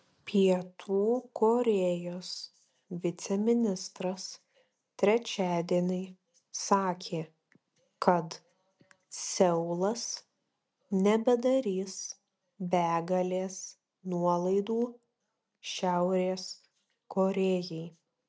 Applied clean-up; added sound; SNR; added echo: none; none; none; none.